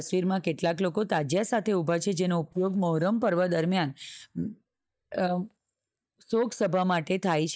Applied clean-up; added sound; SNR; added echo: neural mask model DeepFilterNet 3.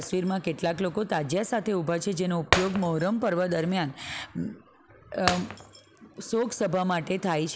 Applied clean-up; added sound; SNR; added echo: none; Shatter; 9 dB; none.